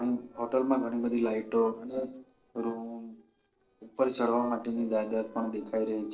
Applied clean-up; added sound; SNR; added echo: neural separator model SepFormer DNS4.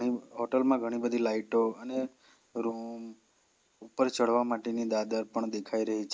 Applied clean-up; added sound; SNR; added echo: none; none; none; none.